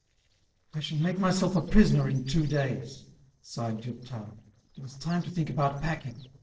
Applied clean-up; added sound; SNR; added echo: neural separator model SepFormer DNS4.